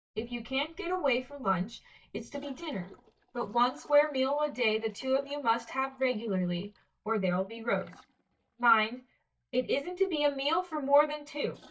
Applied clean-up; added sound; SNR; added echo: neural mask model DeepFilterNet 3.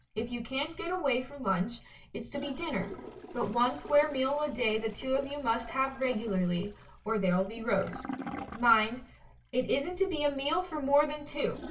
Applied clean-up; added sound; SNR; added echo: none; Toilet flush / Gurgling; 16 dB; reverberation time 0.1 s.